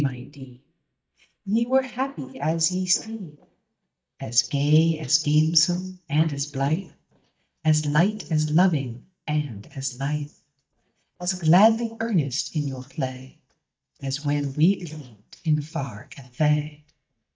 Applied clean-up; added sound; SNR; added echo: neural mask model DeepFilterNet 3.